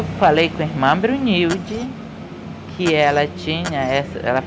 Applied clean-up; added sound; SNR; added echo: none; Glass; 13 dB; none.